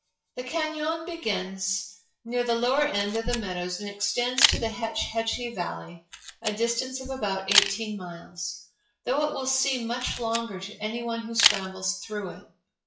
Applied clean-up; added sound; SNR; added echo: classical method WPE with log-MMSE.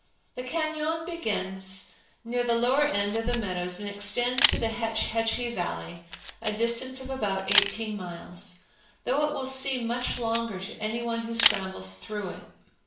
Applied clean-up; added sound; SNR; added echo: none; Camera; 3 dB; reverberation time 0.6 s.